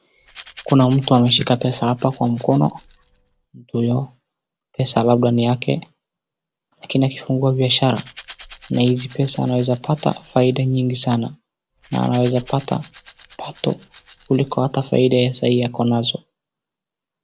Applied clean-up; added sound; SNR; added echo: none; Rattle / Rattle (instrument); 11 dB; none.